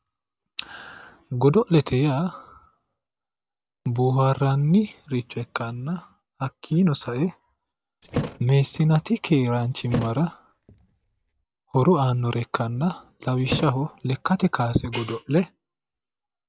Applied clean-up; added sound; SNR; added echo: none; Thump, thud; 10 dB; none.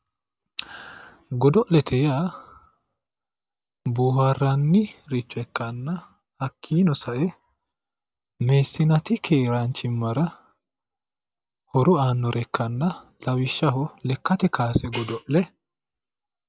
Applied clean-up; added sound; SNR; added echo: none; none; none; none.